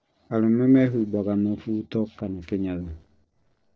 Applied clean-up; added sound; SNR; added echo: neural separator model SepFormer DNS4.